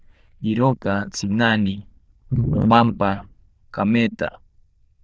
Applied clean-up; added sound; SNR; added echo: neural diffusion model UNIVERSE++.